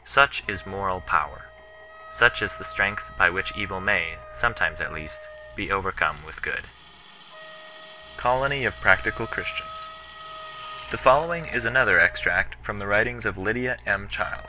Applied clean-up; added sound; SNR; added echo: none; Wind instrument, woodwind instrument + Drill; 16 dB; none.